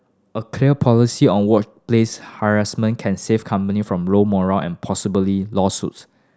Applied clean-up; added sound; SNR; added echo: none; none; none; none.